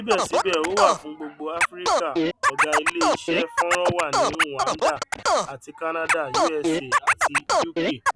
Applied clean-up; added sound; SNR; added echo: none; Scratching (performance technique); -4 dB; none.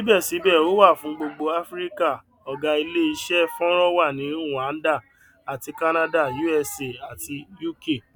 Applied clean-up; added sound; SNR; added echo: none; none; none; none.